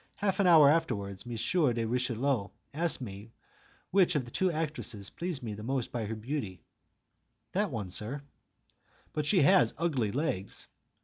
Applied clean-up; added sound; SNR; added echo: none; none; none; none.